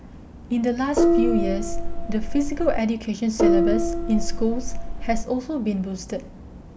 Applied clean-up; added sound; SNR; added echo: none; Gong; -4 dB; none.